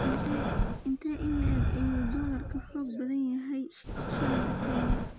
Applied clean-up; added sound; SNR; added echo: none; Breathing; -2 dB; none.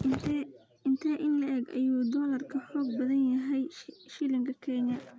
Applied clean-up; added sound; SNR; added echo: none; none; none; none.